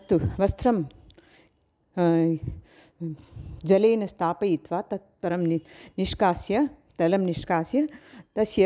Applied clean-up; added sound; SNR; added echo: none; none; none; none.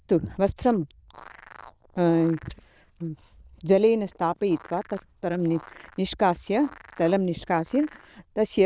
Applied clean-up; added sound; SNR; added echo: neural diffusion model UNIVERSE++.